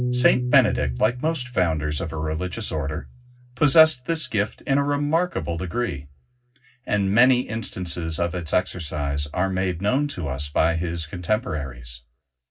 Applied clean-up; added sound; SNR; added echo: none; Piano; 12 dB; reverberation time 0.4 s.